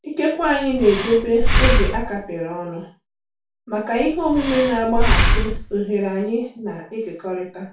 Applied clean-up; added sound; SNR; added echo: none; Breathing; -3 dB; reverberation time 0.3 s.